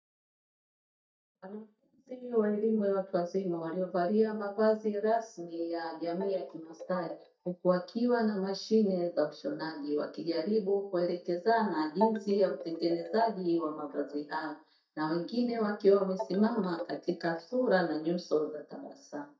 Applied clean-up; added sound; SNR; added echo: neural mask model DeepFilterNet 3.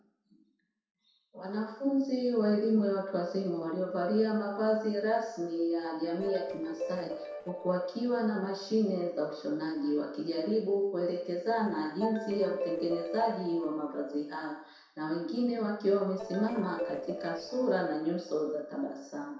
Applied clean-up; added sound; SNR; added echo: neural separator model SepFormer DNS4.